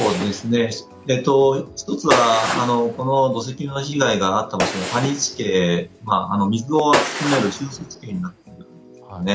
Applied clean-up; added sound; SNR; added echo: none; Gunshot, gunfire; 8 dB; none.